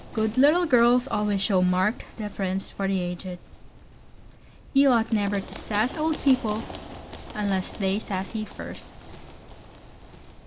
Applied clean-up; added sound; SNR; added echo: none; Run; 16 dB; none.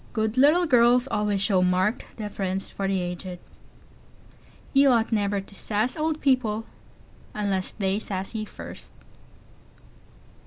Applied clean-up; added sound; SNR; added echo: none; none; none; none.